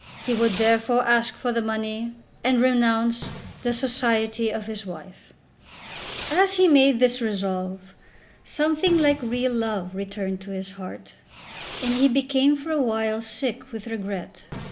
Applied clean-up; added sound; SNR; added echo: none; Fireworks; 16 dB; none.